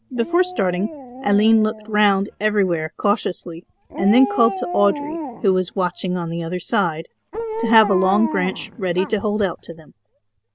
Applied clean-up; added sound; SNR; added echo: none; Dog; 11 dB; none.